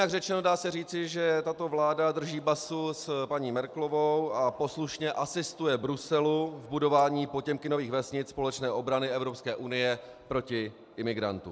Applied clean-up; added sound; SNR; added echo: none; none; none; none.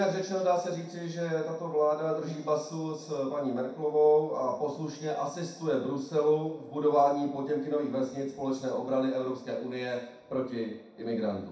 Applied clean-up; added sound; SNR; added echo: none; none; none; reverberation time 0.6 s.